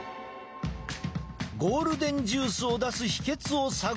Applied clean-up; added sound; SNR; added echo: none; none; none; none.